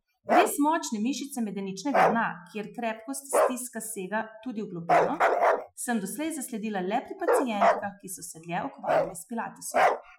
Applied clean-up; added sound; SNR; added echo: classical method Wiener filter.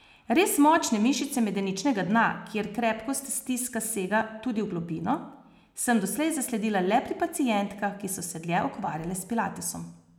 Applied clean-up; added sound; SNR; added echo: none; none; none; none.